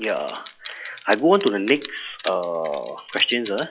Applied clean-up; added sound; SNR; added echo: classical method log-MMSE.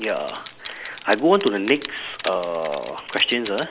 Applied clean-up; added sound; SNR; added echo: none; Crushing; 14 dB; none.